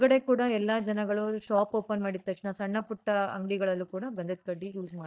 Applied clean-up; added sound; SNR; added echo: neural mask model DeepFilterNet 3.